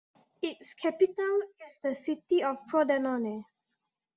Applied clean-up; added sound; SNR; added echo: none; none; none; none.